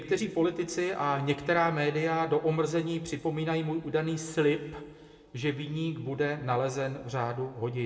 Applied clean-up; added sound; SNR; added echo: none; none; none; reverberation time 0.9 s.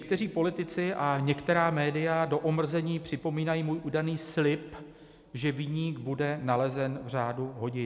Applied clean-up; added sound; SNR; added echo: none; none; none; none.